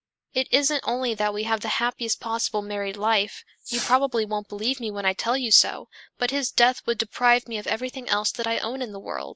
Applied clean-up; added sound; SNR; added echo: neural mask model Resemble Enhance denoiser.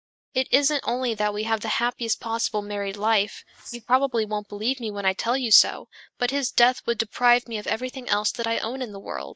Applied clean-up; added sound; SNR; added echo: neural mask model DeepFilterNet 3.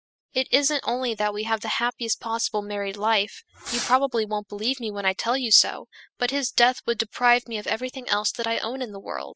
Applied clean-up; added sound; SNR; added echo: classical method spectral subtraction.